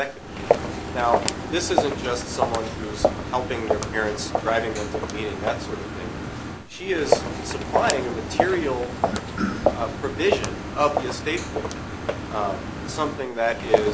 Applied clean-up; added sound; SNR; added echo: none; Walk, footsteps; -1 dB; none.